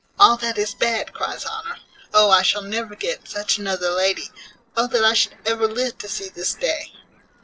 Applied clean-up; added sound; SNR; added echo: neural separator model SepFormer DNS4.